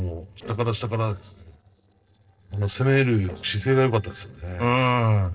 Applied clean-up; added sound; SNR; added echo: neural separator model SepFormer DNS4.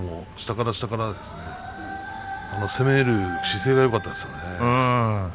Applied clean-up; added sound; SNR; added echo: none; none; none; none.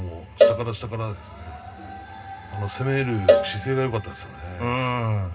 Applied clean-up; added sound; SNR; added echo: none; Cowbell; -2 dB; reverberation time 0.2 s.